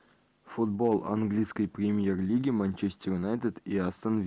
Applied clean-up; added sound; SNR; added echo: none; none; none; none.